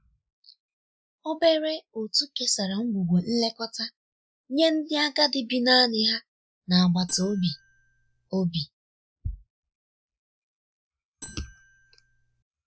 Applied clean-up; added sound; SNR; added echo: none; Marimba, xylophone; 17 dB; none.